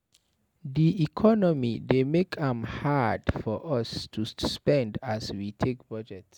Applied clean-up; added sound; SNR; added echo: none; none; none; none.